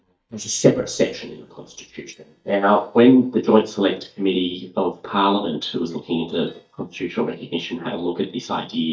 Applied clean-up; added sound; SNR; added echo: neural mask model DeepFilterNet 3.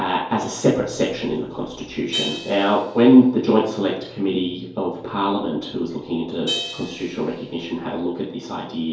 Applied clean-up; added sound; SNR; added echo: none; Crash cymbal; 15 dB; reverberation time 2.4 s.